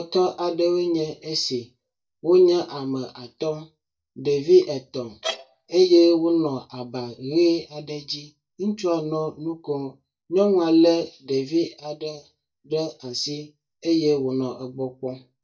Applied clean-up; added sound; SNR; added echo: neural mask model DeepFilterNet 3.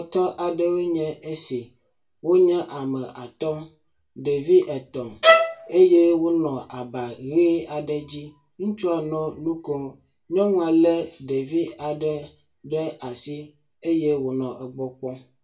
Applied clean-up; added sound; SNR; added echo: none; Bowed string instrument; -5 dB; reverberation time 0.2 s.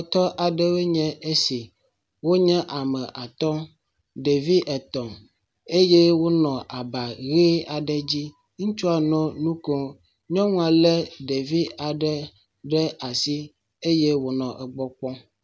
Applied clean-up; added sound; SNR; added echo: none; none; none; none.